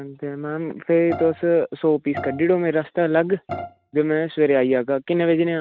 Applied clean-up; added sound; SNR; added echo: neural mask model RNNoise.